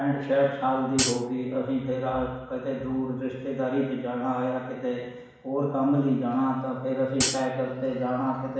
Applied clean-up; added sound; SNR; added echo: none; Hi-hat; 1 dB; reverberation time 1.1 s.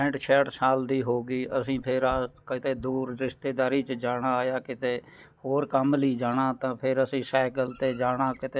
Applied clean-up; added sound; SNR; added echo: none; none; none; none.